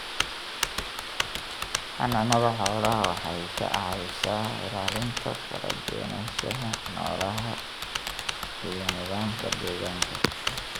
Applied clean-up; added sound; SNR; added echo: none; Typing; 5 dB; none.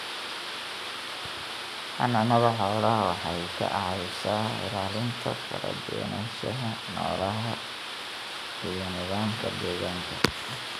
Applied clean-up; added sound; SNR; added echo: none; none; none; none.